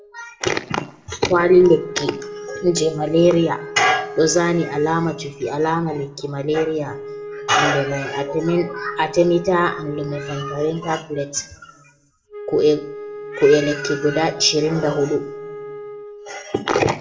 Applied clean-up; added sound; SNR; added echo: none; Wind instrument, woodwind instrument; 14 dB; reverberation time 0.7 s.